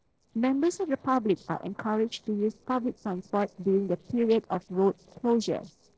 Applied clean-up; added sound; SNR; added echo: neural separator model SepFormer DNS4.